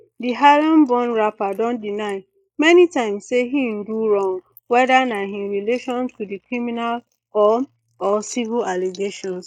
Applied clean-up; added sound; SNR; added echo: neural mask model Resemble Enhance denoiser.